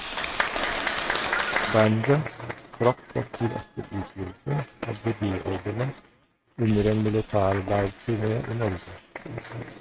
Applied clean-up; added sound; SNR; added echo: neural mask model RNNoise.